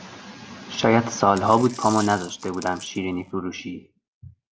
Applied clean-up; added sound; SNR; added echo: none; Coin (dropping); 18 dB; none.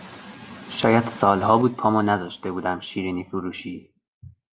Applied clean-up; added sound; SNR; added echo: none; none; none; none.